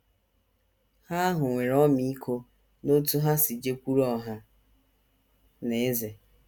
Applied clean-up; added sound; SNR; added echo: none; none; none; none.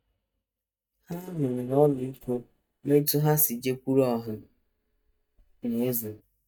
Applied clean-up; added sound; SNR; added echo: neural mask model DeepFilterNet 3.